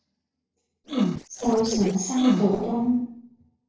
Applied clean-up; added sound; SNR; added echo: neural separator model SepFormer DNS4.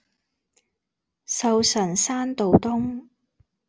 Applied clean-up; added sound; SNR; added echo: none; none; none; none.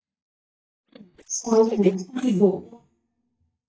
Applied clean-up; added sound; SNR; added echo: neural mask model DeepFilterNet 3.